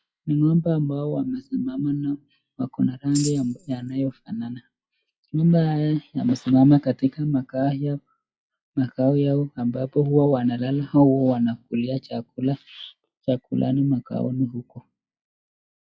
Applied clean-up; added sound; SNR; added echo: classical method log-MMSE.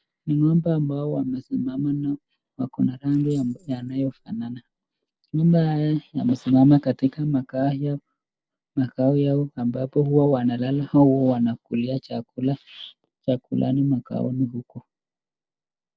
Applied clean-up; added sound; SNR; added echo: neural separator model SepFormer DNS4.